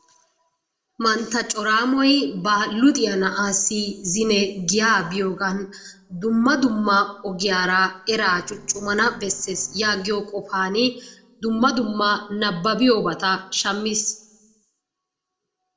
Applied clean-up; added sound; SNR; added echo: neural separator model SepFormer DNS4.